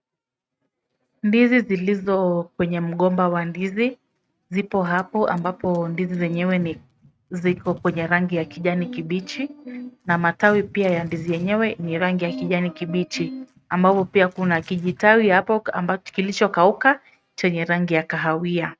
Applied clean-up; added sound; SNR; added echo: neural mask model RNNoise.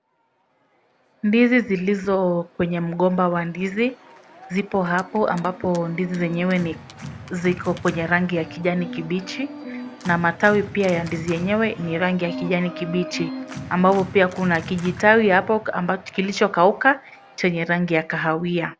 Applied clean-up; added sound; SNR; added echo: none; Organ; 15 dB; none.